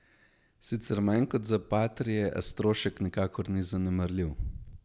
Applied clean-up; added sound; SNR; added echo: none; none; none; none.